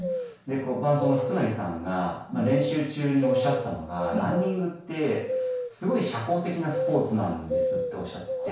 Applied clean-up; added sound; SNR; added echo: none; Bird vocalization, bird call, bird song; 4 dB; reverberation time 0.5 s.